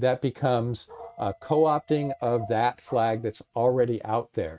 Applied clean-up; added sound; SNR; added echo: neural mask model RNNoise.